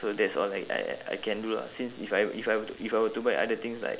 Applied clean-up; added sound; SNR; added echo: none; none; none; none.